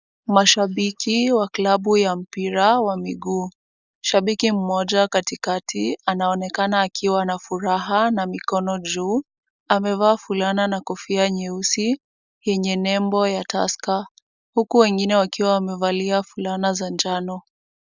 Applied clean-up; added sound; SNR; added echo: neural mask model Resemble Enhance denoiser.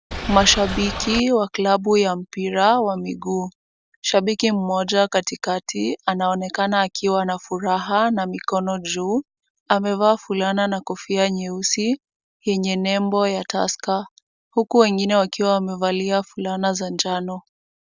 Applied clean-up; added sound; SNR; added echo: none; Boat, Water vehicle; 6 dB; none.